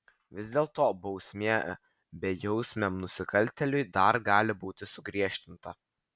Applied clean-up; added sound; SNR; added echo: none; none; none; none.